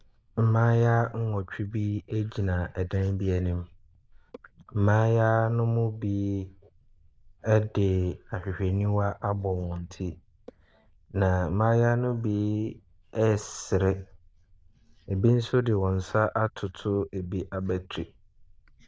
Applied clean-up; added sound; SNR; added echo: neural diffusion model UNIVERSE++.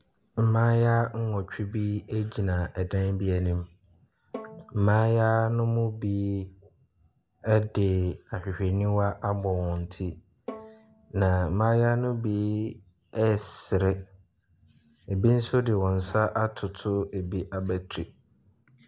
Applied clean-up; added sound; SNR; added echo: none; Bowed string instrument; 20 dB; none.